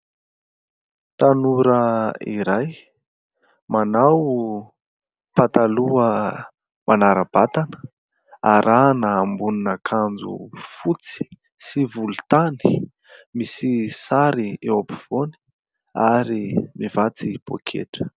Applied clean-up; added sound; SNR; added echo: none; none; none; none.